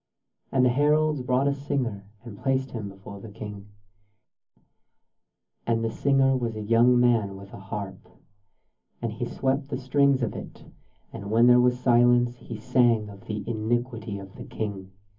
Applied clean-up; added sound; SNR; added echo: none; none; none; reverberation time 0.3 s.